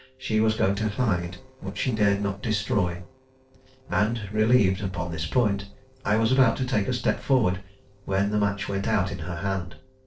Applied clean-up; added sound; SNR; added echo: neural separator model SepFormer DNS4.